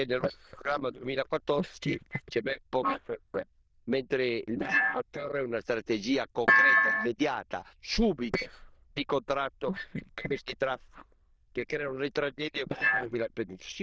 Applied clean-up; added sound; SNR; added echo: neural diffusion model UNIVERSE++.